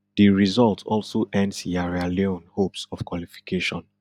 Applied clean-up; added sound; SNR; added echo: none; none; none; none.